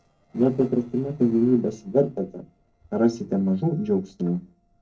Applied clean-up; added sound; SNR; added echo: neural separator model SepFormer DNS4.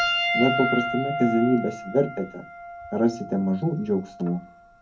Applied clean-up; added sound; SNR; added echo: none; Piano; 4 dB; reverberation time 0.3 s.